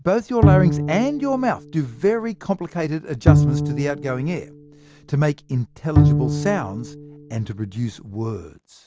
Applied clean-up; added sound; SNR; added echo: none; Bowed string instrument; -1 dB; none.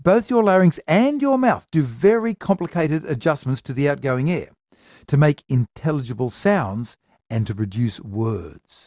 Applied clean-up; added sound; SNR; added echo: none; none; none; none.